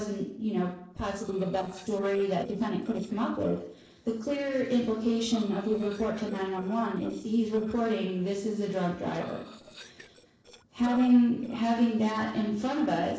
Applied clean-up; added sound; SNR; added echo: neural separator model SepFormer DNS4.